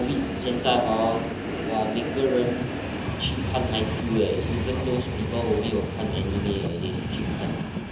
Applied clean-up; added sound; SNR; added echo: none; Train; 2 dB; reverberation time 1.2 s.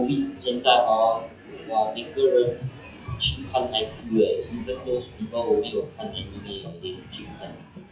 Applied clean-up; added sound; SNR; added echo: classical method WPE with log-MMSE.